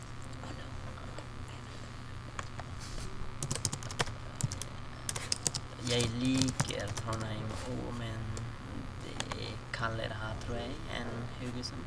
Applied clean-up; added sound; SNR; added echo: none; Computer keyboard; -2 dB; none.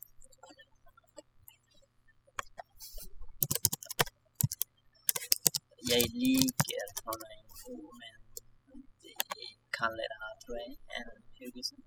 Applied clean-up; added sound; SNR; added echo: classical method spectral subtraction.